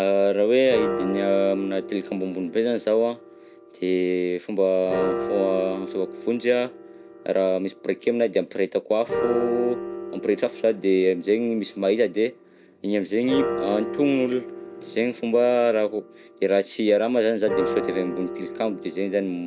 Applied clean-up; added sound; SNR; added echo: none; Piano; 9 dB; none.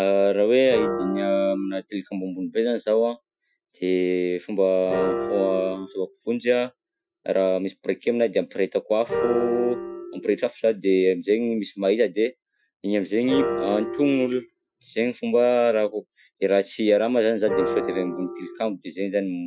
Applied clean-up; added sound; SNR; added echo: classical method Wiener filter.